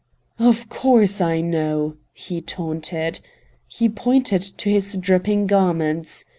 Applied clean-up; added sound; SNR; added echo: none; none; none; none.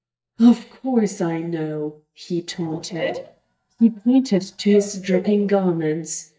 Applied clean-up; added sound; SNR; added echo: neural mask model DeepFilterNet 3.